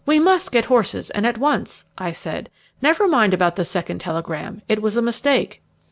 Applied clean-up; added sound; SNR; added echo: none; none; none; none.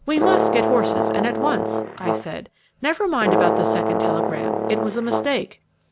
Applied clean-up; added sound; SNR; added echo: none; Brass instrument; -2 dB; none.